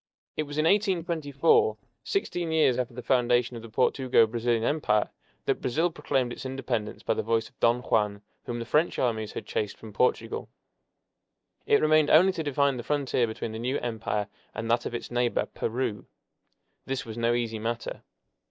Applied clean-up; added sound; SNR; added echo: neural mask model DeepFilterNet 3.